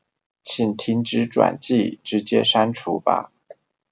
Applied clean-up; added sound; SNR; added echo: none; none; none; none.